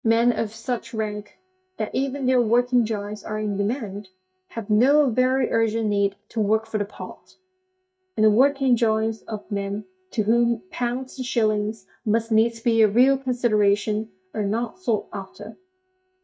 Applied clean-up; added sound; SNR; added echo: neural mask model DeepFilterNet 3.